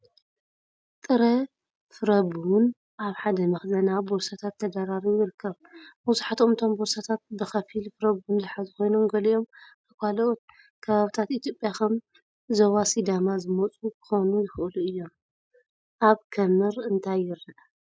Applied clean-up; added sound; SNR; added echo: none; none; none; none.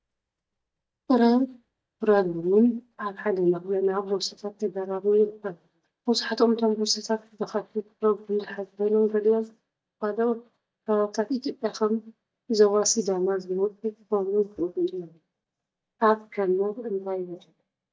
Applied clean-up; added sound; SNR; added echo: neural mask model DeepFilterNet 3.